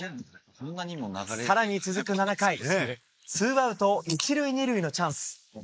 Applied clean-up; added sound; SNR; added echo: neural mask model Resemble Enhance denoiser.